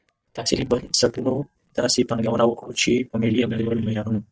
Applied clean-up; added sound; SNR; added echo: neural mask model DeepFilterNet 3.